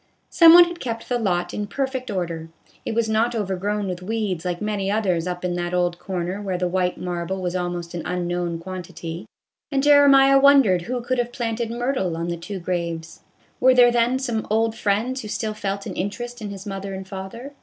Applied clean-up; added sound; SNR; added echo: none; none; none; none.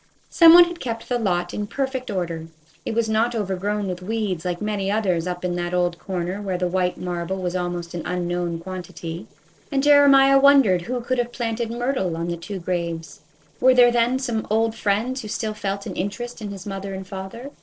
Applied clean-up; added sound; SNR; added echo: neural separator model SepFormer DNS4.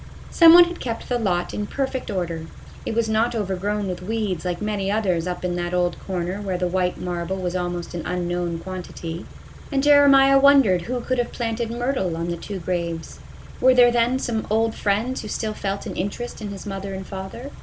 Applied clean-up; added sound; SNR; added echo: none; Idling / Car; 15 dB; none.